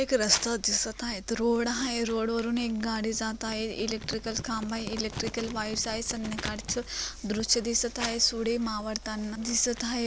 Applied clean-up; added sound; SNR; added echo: none; Crumpling, crinkling; 14 dB; none.